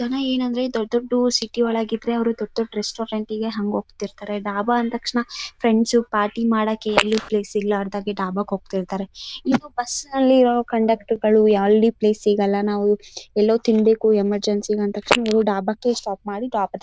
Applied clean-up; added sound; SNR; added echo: neural diffusion model UNIVERSE++.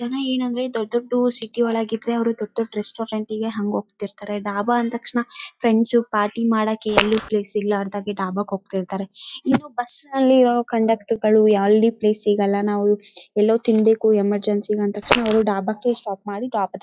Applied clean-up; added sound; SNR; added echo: classical method log-MMSE.